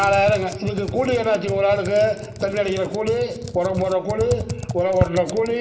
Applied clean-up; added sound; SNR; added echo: none; Computer keyboard; 9 dB; reverberation time 1.1 s.